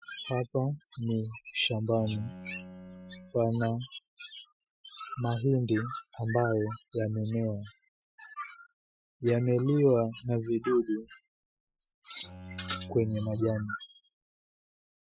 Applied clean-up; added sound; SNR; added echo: classical method Wiener filter.